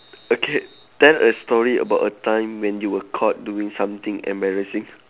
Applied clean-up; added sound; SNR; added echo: none; none; none; none.